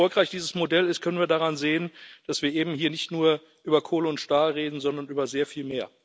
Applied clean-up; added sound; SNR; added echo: none; none; none; none.